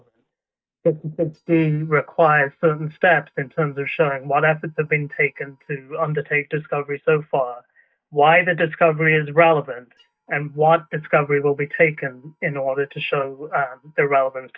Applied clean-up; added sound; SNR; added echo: neural mask model DeepFilterNet 3.